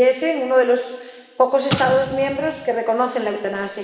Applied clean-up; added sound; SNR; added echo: none; Explosion; 11 dB; reverberation time 2.0 s.